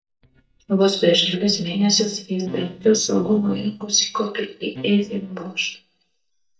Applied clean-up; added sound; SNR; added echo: neural mask model DeepFilterNet 3.